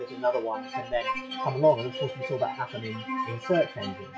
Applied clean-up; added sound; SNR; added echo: classical method log-MMSE.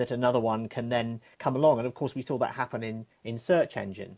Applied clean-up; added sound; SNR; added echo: none; none; none; none.